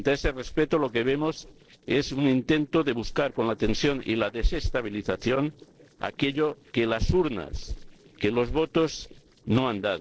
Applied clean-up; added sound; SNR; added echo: neural separator model SepFormer DNS4.